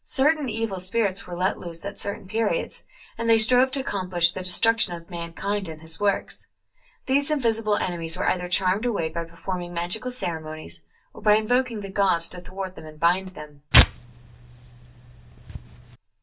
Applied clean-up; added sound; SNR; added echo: none; Tearing; -1 dB; reverberation time 0.2 s.